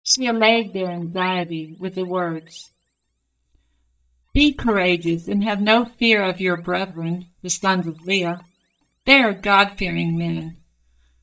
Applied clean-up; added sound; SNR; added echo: neural mask model DeepFilterNet 3.